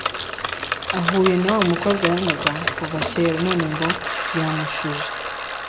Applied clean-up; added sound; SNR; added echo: none; Bicycle; 1 dB; none.